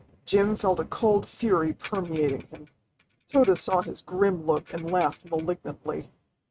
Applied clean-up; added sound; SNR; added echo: neural mask model RNNoise.